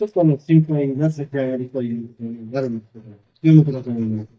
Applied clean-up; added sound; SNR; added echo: neural mask model DeepFilterNet 3.